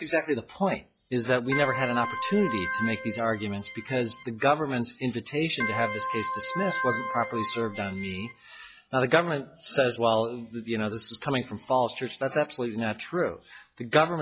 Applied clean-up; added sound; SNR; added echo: classical method log-MMSE.